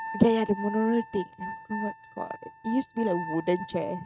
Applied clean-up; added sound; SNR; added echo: neural mask model RNNoise.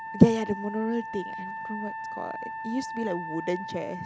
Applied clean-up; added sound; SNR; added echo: none; Wind instrument, woodwind instrument; 8 dB; none.